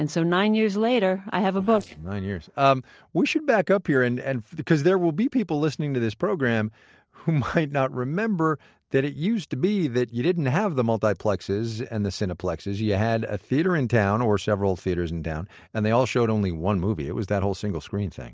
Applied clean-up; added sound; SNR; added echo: neural separator model SepFormer DNS4.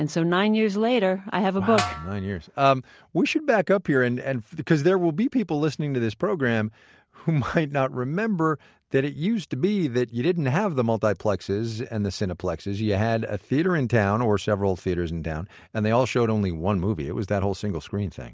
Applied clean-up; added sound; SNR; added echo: none; Snare drum; 9 dB; none.